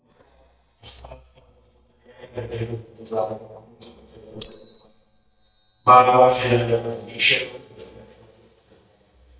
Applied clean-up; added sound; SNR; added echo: neural mask model DeepFilterNet 3.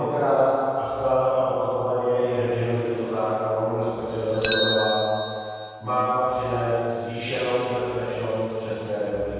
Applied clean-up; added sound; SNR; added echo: none; Bicycle; 10 dB; reverberation time 2.2 s.